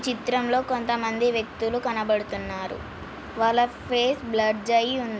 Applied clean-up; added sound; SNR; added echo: none; none; none; none.